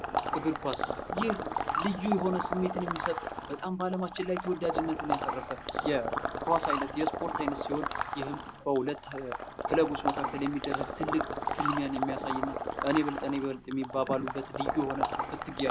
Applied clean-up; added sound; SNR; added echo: none; Water / Liquid; 1 dB; none.